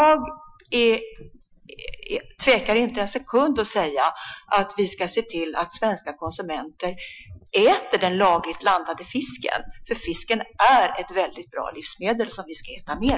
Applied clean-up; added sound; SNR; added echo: classical method Wiener filter.